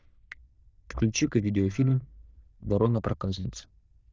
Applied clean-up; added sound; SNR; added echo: neural diffusion model UNIVERSE++.